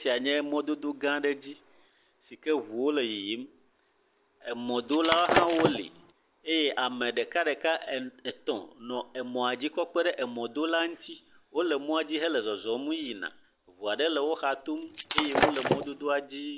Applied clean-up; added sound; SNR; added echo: none; Shatter; -1 dB; none.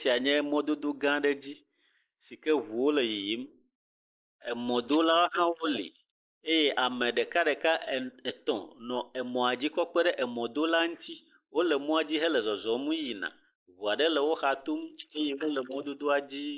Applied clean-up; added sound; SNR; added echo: neural mask model Resemble Enhance denoiser.